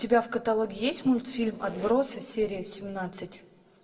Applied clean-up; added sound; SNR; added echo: none; Squeak; 19 dB; reverberation time 1.0 s.